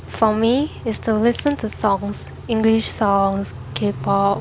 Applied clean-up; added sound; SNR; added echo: none; Idling / Accelerating, revving, vroom / Car; 13 dB; none.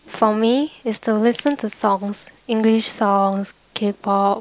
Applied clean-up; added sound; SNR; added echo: none; none; none; none.